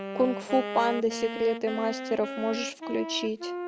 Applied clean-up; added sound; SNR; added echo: none; Wind instrument, woodwind instrument; 7 dB; none.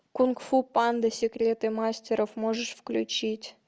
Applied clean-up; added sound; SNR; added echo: none; none; none; none.